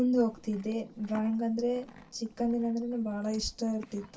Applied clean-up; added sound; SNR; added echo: none; Livestock, farm animals, working animals; 20 dB; reverberation time 0.2 s.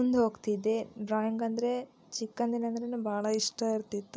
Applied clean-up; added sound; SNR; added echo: none; none; none; none.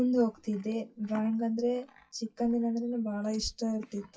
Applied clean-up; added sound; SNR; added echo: classical method WPE with log-MMSE.